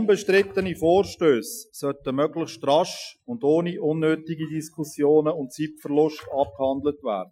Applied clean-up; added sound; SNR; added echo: classical method Wiener filter.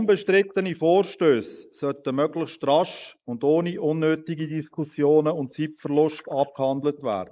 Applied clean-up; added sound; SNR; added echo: neural mask model Resemble Enhance denoiser.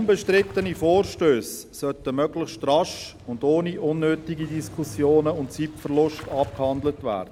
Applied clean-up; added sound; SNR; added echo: none; Engine starting / Motorcycle; 18 dB; none.